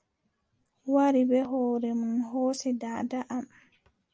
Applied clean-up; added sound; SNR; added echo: none; none; none; none.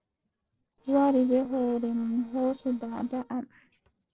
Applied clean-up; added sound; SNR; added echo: neural separator model SepFormer DNS4.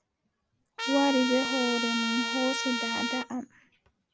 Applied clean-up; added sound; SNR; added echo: none; Trumpet; 1 dB; none.